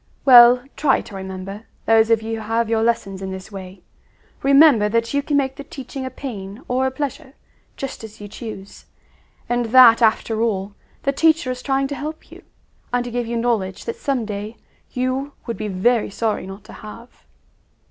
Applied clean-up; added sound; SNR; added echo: none; none; none; none.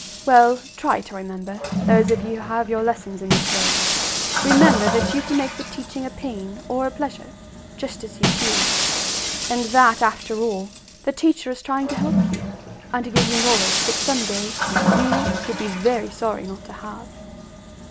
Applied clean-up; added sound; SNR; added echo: none; Toilet flush + Shatter; 1 dB; none.